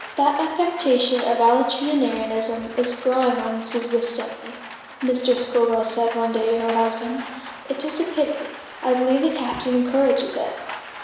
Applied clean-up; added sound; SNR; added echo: none; Rain; 15 dB; reverberation time 1.0 s.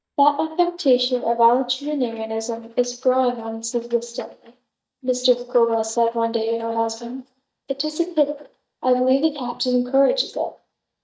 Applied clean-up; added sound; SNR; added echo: neural mask model DeepFilterNet 3.